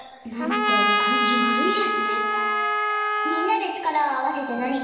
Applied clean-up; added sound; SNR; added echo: none; Trumpet; -4 dB; reverberation time 1.3 s.